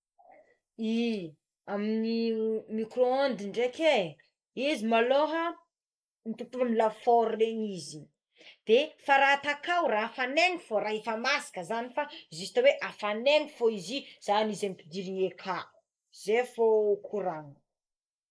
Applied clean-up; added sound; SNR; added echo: neural mask model Resemble Enhance denoiser.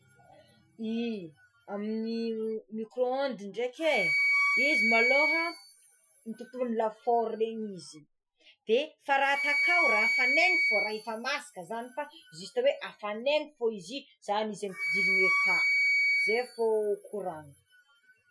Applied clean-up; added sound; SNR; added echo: classical method Wiener filter.